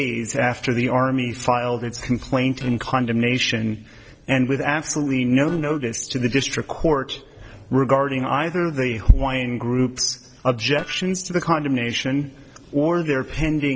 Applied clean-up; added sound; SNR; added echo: neural separator model SepFormer DNS4.